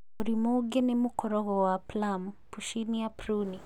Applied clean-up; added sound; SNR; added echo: none; none; none; none.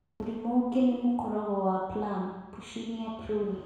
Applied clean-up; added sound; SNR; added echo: none; none; none; reverberation time 1.1 s.